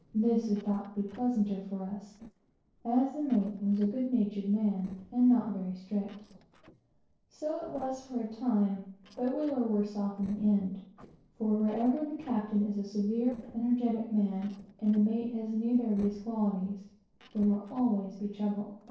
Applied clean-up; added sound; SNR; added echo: neural separator model SepFormer DNS4.